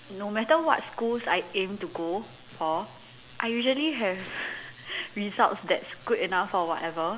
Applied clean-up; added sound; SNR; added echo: none; none; none; none.